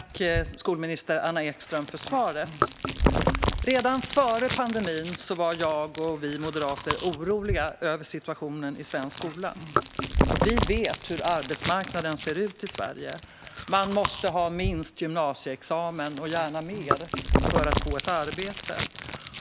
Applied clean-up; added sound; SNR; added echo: none; Chewing, mastication; 2 dB; none.